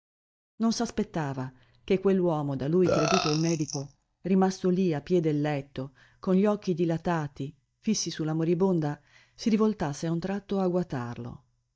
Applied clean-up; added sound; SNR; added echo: neural mask model DeepFilterNet 3.